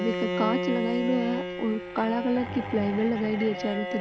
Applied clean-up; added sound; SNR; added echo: none; Bowed string instrument; 5 dB; none.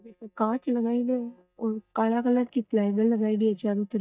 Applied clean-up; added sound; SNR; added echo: neural mask model DeepFilterNet 3.